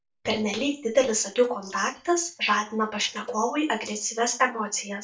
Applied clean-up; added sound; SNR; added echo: neural mask model DeepFilterNet 3.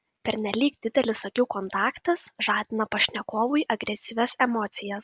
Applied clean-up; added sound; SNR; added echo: none; none; none; none.